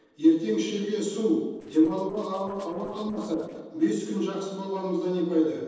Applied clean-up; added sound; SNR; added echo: neural separator model SepFormer DNS4.